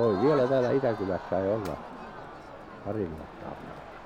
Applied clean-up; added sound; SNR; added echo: none; Crowd; 10 dB; none.